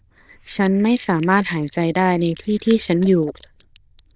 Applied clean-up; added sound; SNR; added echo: neural diffusion model UNIVERSE++.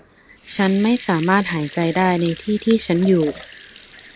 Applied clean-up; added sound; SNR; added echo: none; Sink (filling or washing) / Water tap, faucet / Liquid; 19 dB; none.